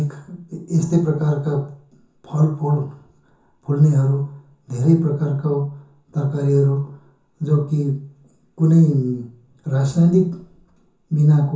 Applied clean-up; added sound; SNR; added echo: none; none; none; reverberation time 0.6 s.